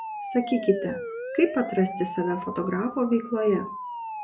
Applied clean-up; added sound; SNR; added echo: none; Siren; 9 dB; none.